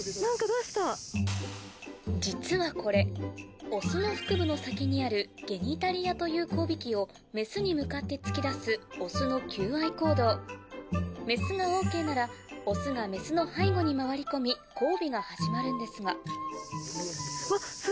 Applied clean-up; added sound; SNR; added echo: none; none; none; none.